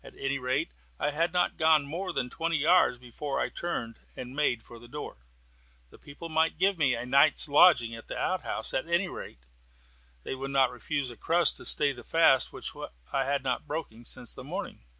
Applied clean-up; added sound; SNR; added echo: none; none; none; none.